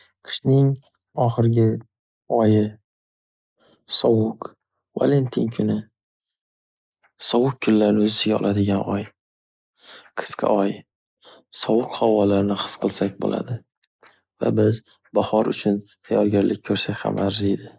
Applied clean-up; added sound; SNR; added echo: neural mask model Resemble Enhance denoiser.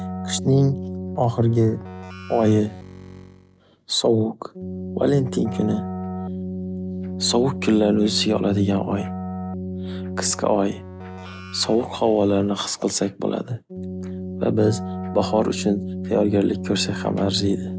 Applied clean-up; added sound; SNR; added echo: none; Keyboard (musical); 8 dB; none.